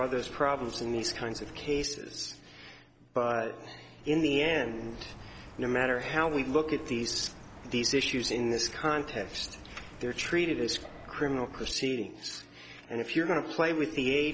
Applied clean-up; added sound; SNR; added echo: none; Chirp, tweet; 17 dB; none.